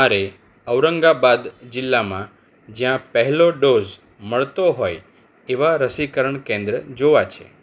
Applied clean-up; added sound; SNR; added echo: none; none; none; none.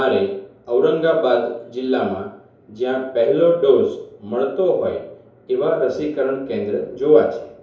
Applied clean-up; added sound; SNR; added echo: none; none; none; reverberation time 2.8 s.